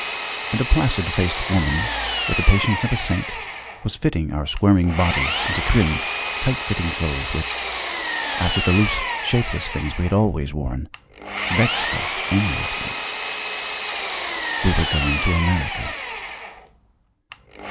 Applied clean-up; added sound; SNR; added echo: none; Engine; 4 dB; none.